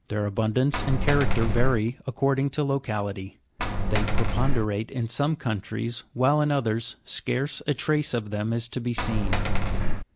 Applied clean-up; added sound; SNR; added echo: none; Coin (dropping); -5 dB; none.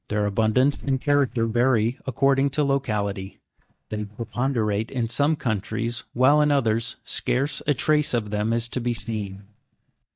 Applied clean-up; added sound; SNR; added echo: neural mask model DeepFilterNet 3.